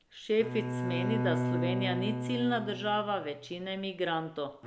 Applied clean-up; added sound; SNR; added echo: none; Bowed string instrument; 2 dB; none.